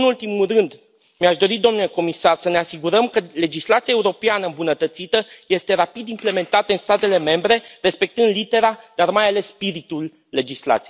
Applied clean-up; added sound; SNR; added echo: none; none; none; none.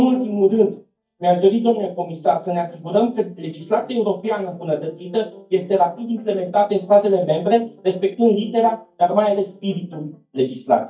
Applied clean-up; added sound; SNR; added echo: neural mask model DeepFilterNet 3.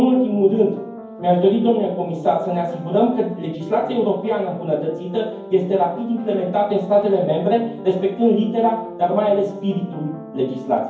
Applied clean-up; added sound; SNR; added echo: none; Piano; 15 dB; reverberation time 0.9 s.